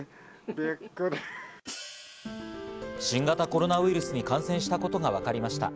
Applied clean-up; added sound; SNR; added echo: none; Hi-hat + Scissors; 19 dB; none.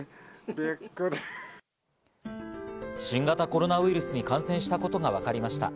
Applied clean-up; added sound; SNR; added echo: none; none; none; none.